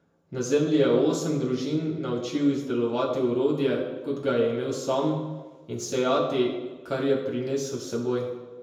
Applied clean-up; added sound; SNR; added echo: none; none; none; reverberation time 1.0 s.